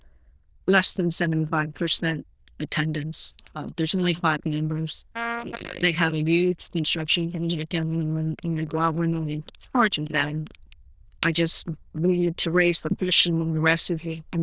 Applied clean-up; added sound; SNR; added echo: neural diffusion model UNIVERSE++.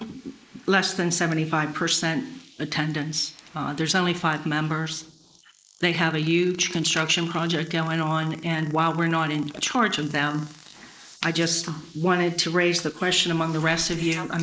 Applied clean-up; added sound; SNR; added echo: neural mask model Resemble Enhance denoiser.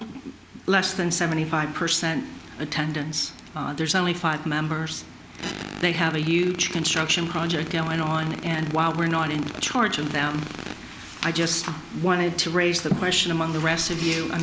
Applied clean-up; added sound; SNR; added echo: none; none; none; none.